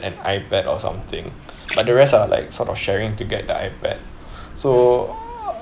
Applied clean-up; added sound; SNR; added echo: none; Splash, splatter + Stream; 16 dB; none.